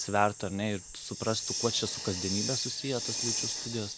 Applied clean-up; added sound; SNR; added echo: none; Hiss; 4 dB; none.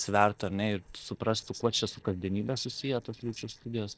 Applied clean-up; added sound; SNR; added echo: neural separator model SepFormer DNS4.